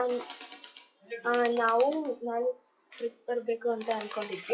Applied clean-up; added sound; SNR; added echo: classical method WPE with log-MMSE.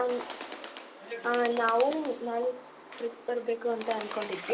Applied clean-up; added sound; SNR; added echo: none; Bird; 12 dB; reverberation time 0.2 s.